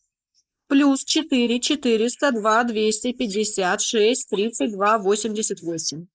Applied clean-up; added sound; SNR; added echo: neural mask model Resemble Enhance denoiser.